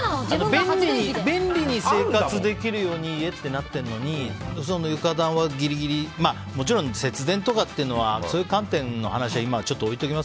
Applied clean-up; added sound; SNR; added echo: none; none; none; none.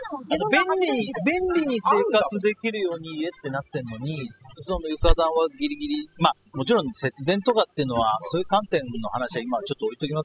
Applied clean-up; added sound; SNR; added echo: classical method spectral subtraction.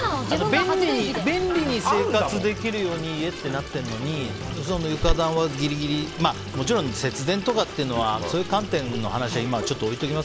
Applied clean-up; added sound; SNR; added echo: none; Sink (filling or washing) / Water tap, faucet; 9 dB; none.